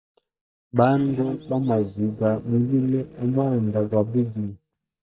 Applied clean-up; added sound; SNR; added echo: neural mask model DeepFilterNet 3.